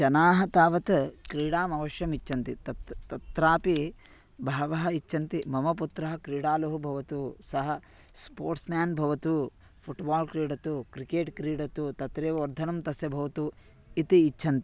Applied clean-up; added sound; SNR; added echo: none; none; none; none.